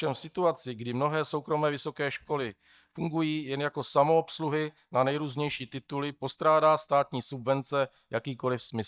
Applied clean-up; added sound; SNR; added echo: neural mask model DeepFilterNet 3.